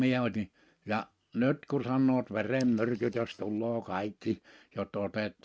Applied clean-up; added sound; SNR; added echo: neural mask model RNNoise.